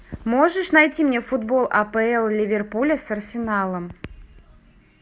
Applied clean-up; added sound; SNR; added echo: none; none; none; none.